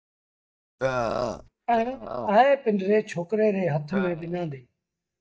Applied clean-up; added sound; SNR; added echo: neural mask model DeepFilterNet 3.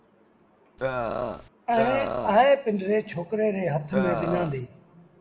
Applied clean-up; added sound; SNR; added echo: none; Burping, eructation; 3 dB; reverberation time 1.2 s.